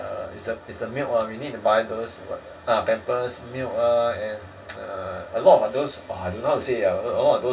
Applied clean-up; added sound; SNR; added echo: none; none; none; reverberation time 0.2 s.